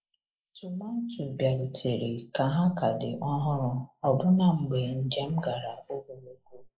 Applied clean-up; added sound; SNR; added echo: neural mask model Resemble Enhance denoiser.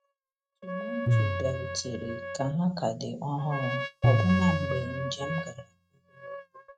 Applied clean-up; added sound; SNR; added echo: neural mask model RNNoise.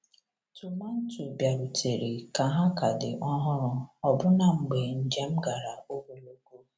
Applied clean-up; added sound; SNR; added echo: none; none; none; none.